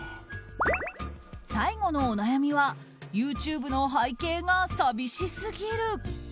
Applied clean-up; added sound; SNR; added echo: none; none; none; none.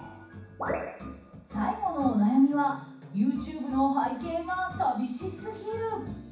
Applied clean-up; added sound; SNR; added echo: none; none; none; reverberation time 0.7 s.